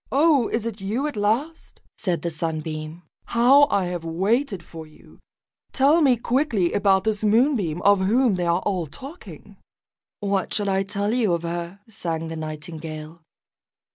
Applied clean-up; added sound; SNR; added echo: none; none; none; none.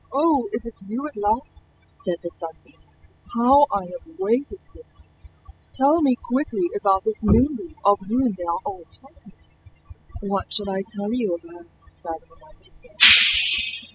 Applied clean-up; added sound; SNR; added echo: classical method spectral subtraction.